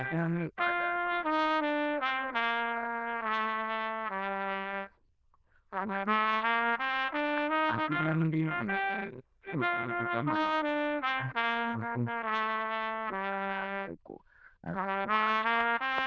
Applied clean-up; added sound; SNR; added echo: neural diffusion model UNIVERSE++.